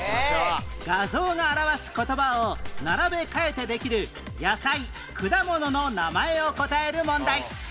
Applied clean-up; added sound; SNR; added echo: none; Piano; 15 dB; none.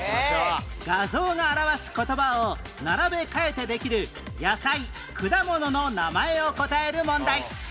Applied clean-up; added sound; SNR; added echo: none; none; none; none.